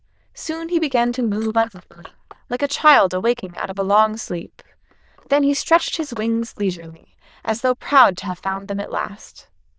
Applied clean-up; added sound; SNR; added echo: neural diffusion model UNIVERSE++.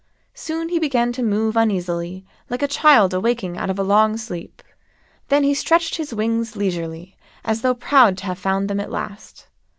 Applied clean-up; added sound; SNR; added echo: none; none; none; none.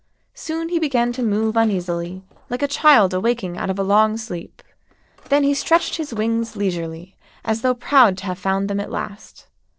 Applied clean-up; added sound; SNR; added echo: neural separator model SepFormer DNS4.